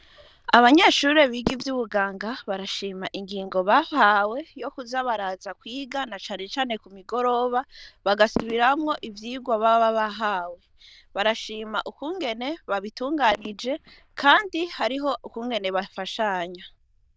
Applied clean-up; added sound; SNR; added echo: neural diffusion model UNIVERSE++.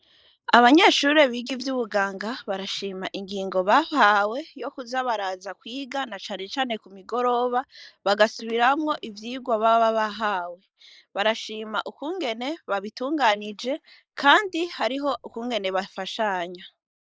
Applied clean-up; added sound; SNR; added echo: neural mask model Resemble Enhance denoiser.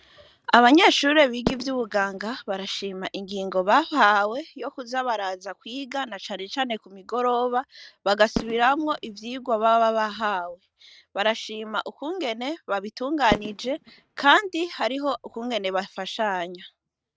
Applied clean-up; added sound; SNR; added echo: neural mask model RNNoise.